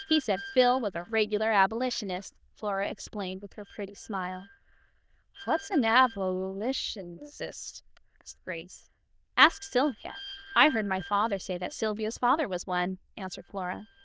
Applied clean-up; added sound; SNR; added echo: neural diffusion model UNIVERSE++.